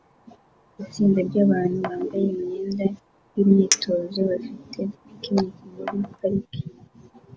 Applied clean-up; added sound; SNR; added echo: none; Chink, clink; 12 dB; none.